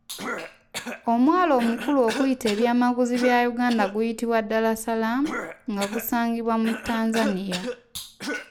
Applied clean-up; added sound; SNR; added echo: none; Cough; 11 dB; none.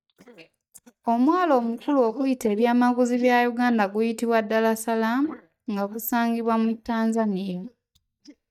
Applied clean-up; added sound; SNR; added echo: neural mask model DeepFilterNet 3.